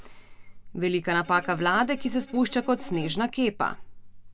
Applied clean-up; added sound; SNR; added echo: none; Bowed string instrument; 19 dB; none.